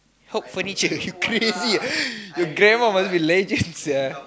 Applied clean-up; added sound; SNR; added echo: none; none; none; none.